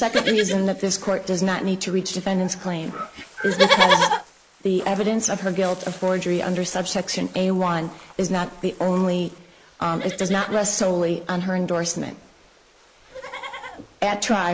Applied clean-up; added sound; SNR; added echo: neural mask model Resemble Enhance denoiser.